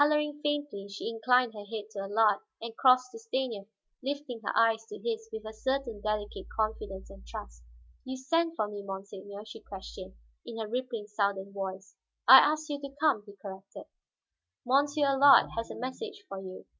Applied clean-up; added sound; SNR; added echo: none; none; none; none.